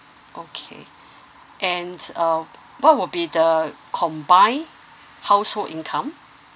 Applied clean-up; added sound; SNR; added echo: none; none; none; none.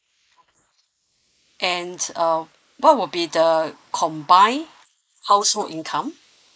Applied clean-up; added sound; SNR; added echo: neural mask model Resemble Enhance denoiser.